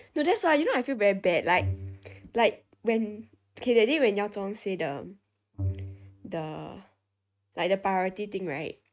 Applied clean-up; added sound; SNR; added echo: neural mask model RNNoise.